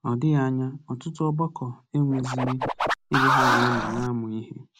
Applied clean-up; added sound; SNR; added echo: none; Scratching (performance technique); -2 dB; none.